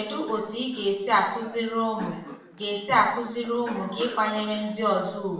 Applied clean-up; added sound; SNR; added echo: none; Cough; 18 dB; reverberation time 0.7 s.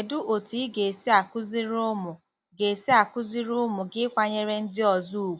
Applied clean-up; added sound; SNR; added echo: none; none; none; none.